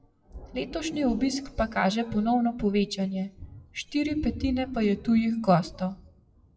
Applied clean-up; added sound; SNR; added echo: classical method WPE with log-MMSE.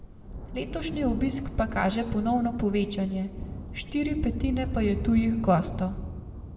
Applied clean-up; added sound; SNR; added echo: none; Thunder; 8 dB; reverberation time 1.1 s.